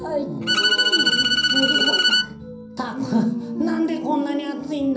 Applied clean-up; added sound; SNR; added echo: none; Bowed string instrument; -4 dB; reverberation time 0.6 s.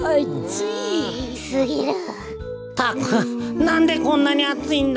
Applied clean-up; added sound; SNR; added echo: none; none; none; none.